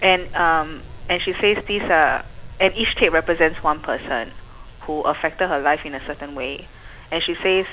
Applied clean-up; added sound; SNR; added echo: none; Wind; 14 dB; none.